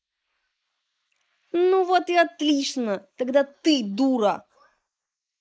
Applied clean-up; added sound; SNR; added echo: neural mask model Resemble Enhance denoiser.